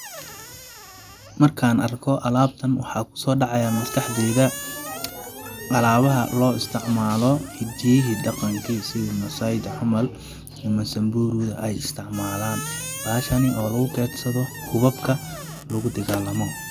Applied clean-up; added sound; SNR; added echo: none; Squeak; 14 dB; none.